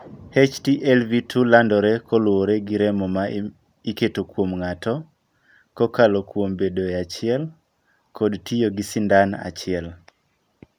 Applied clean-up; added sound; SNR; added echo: none; none; none; none.